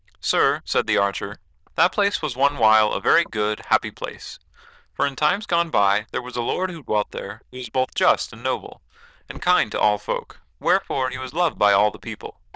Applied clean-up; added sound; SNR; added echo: neural diffusion model UNIVERSE++.